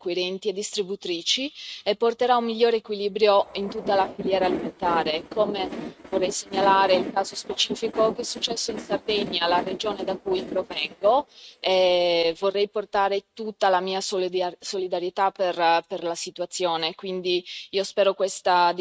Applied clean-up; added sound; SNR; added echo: neural mask model RNNoise.